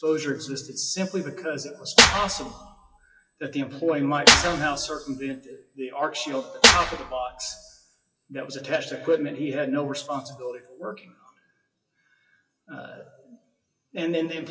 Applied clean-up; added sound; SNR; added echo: classical method WPE with log-MMSE.